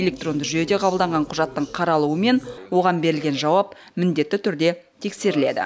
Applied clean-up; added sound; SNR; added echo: none; none; none; none.